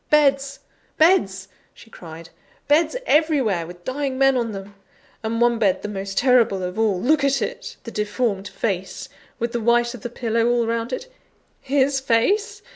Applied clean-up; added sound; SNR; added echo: none; none; none; none.